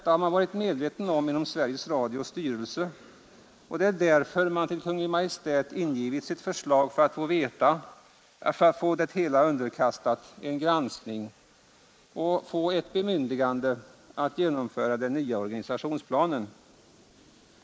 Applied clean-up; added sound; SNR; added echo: neural mask model Resemble Enhance denoiser.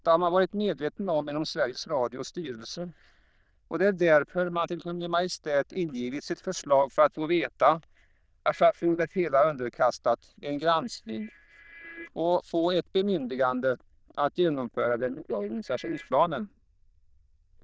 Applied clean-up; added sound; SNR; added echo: neural diffusion model UNIVERSE++.